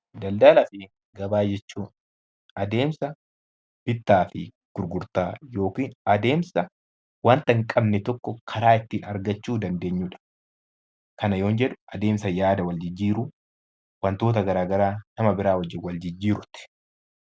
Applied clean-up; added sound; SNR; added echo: none; none; none; none.